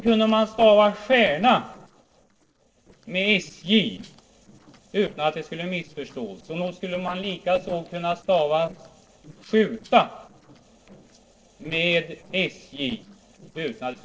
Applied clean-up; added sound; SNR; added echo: neural separator model SepFormer DNS4.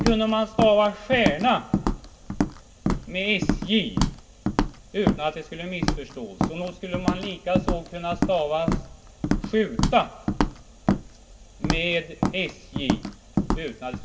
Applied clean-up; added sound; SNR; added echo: none; Walk, footsteps; 0 dB; reverberation time 0.3 s.